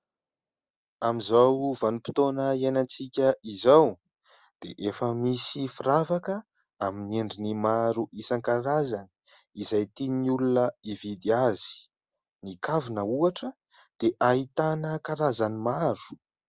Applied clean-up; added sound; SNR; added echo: none; none; none; none.